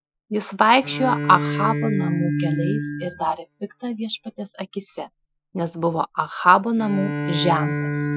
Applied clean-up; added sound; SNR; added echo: classical method Wiener filter.